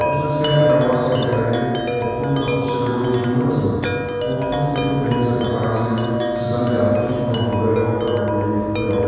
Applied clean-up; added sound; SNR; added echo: none; Wind chime; 3 dB; reverberation time 2.1 s.